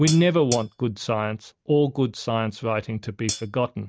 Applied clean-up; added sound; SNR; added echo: neural mask model RNNoise.